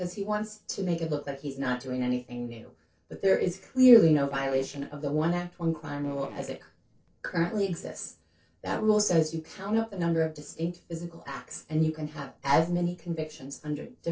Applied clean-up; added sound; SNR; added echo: neural separator model SepFormer DNS4.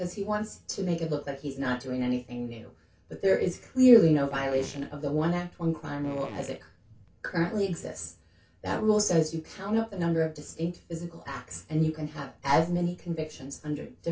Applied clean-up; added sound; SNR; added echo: none; Fart; 18 dB; reverberation time 0.2 s.